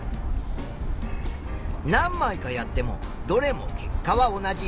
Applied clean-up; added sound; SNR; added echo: none; Bird; 2 dB; none.